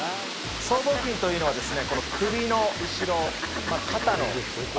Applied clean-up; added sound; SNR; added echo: none; Fowl; 4 dB; none.